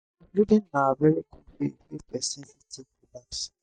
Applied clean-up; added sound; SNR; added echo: neural mask model DeepFilterNet 3.